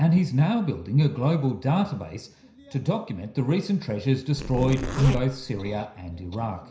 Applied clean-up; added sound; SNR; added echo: none; Zipper (clothing); 6 dB; reverberation time 0.5 s.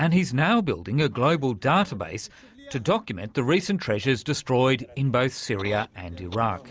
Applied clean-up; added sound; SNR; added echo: none; none; none; none.